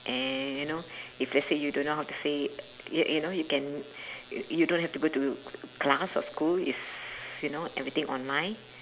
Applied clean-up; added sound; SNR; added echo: none; none; none; none.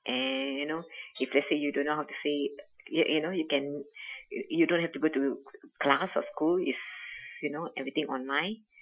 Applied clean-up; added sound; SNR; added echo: classical method Wiener filter.